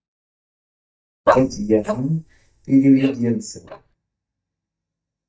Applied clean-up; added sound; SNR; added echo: neural mask model DeepFilterNet 3.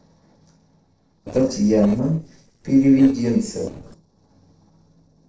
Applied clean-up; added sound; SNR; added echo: neural separator model SepFormer DNS4.